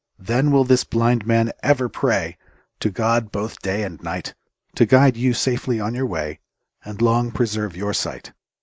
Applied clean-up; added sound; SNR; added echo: neural mask model Resemble Enhance denoiser.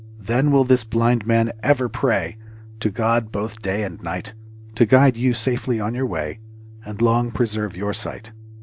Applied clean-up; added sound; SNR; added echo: none; Organ; 19 dB; none.